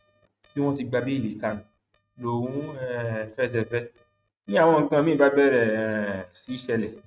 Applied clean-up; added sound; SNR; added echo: neural mask model RNNoise.